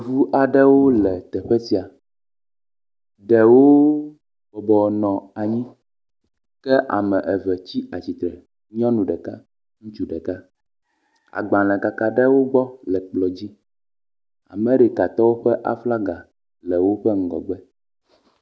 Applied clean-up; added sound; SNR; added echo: none; none; none; none.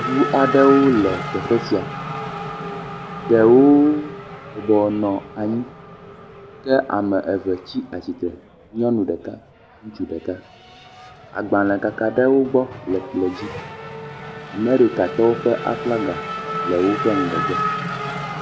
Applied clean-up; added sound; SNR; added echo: none; Race car, auto racing / Accelerating, revving, vroom; 9 dB; none.